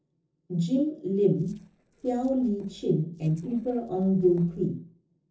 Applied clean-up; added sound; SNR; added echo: neural separator model SepFormer DNS4.